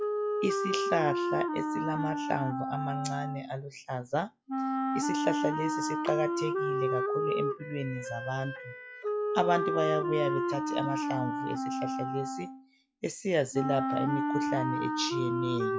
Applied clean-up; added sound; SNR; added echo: classical method log-MMSE.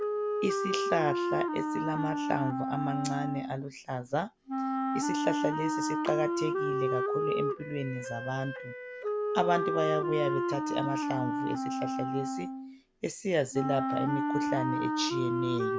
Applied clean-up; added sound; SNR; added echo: none; Wind instrument, woodwind instrument; -2 dB; none.